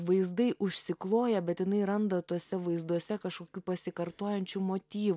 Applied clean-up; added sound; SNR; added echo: none; none; none; none.